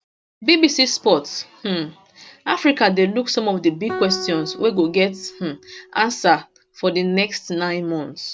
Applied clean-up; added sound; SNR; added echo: none; Guitar; 14 dB; none.